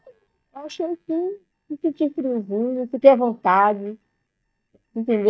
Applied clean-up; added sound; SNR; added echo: neural mask model DeepFilterNet 3.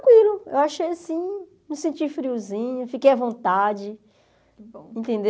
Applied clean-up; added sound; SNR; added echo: none; none; none; none.